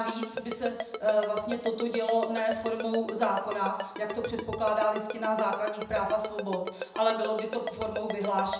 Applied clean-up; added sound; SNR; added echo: none; Ringtone; 9 dB; reverberation time 0.8 s.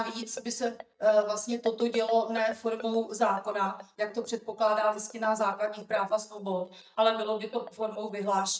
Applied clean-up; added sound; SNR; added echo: neural mask model DeepFilterNet 3.